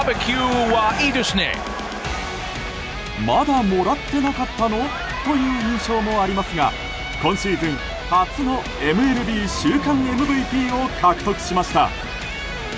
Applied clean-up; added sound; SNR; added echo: none; none; none; none.